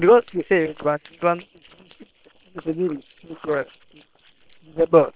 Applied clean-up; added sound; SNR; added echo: neural separator model SepFormer WHAM!.